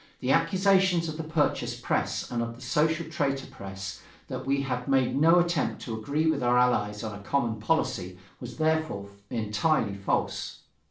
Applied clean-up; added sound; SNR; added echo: none; none; none; reverberation time 0.4 s.